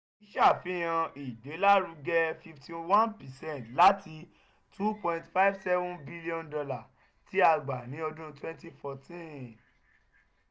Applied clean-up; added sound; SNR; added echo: none; none; none; none.